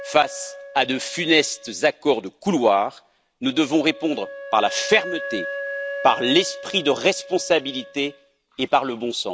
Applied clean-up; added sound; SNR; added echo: none; Wind instrument, woodwind instrument; 13 dB; none.